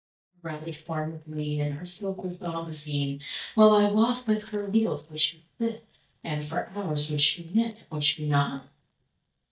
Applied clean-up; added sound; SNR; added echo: neural mask model DeepFilterNet 3.